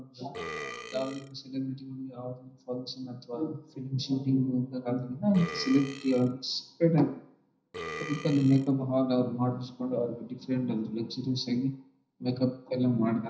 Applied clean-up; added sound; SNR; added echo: none; Burping, eructation; 12 dB; reverberation time 0.5 s.